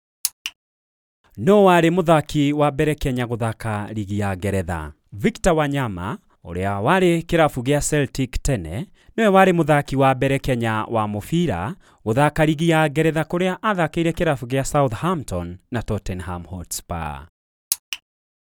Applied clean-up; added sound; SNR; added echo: none; none; none; none.